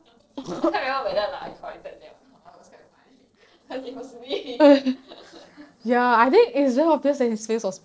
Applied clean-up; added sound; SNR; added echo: neural separator model SepFormer DNS4.